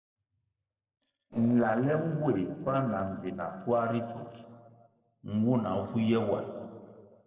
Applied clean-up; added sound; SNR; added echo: neural separator model SepFormer DNS4.